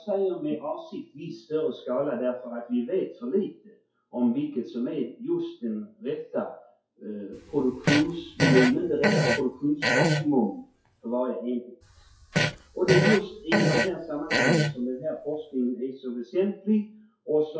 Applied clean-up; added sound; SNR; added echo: classical method WPE with log-MMSE.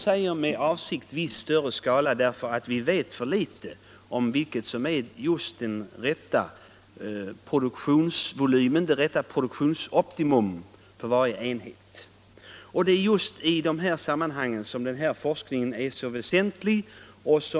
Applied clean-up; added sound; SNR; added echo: none; none; none; none.